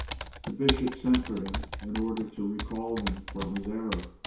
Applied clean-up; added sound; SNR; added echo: none; Computer keyboard; 4 dB; reverberation time 0.6 s.